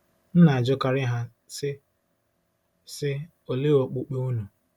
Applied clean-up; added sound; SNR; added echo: none; none; none; none.